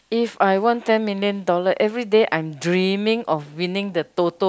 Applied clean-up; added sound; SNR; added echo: none; none; none; none.